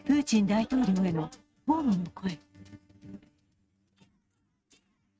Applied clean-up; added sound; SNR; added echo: neural mask model RNNoise.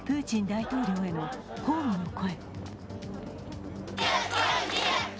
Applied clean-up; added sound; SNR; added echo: none; none; none; none.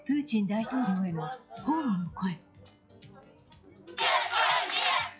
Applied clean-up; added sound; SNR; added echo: classical method log-MMSE.